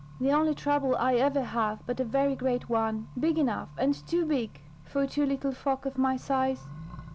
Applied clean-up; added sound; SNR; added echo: none; Accelerating, revving, vroom; 17 dB; none.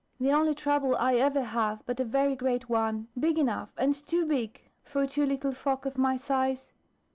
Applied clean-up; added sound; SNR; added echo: none; none; none; none.